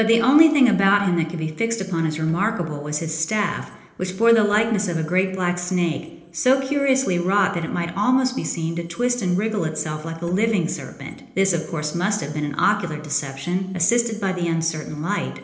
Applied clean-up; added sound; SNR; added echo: neural separator model SepFormer DNS4.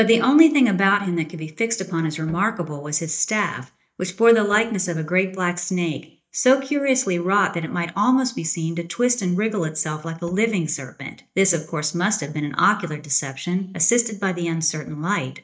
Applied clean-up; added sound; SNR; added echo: neural mask model DeepFilterNet 3.